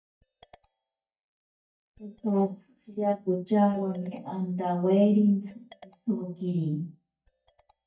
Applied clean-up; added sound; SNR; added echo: neural mask model DeepFilterNet 3.